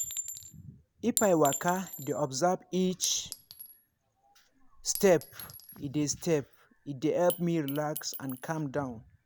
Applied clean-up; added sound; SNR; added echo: none; Chink, clink; 12 dB; none.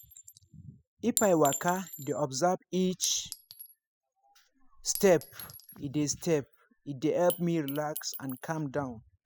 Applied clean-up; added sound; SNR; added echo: classical method spectral subtraction.